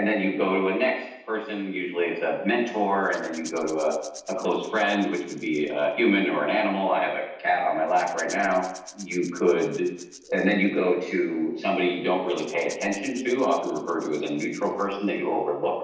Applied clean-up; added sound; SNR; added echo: neural separator model SepFormer DNS4.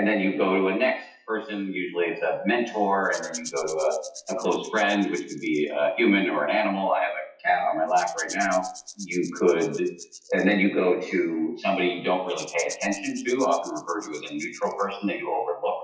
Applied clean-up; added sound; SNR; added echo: classical method WPE with log-MMSE.